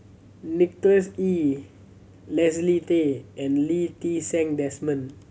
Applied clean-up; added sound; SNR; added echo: none; none; none; none.